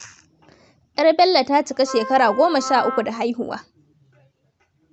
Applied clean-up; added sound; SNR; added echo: none; Wind instrument, woodwind instrument; 10 dB; none.